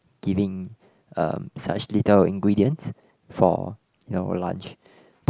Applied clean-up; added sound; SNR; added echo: none; none; none; none.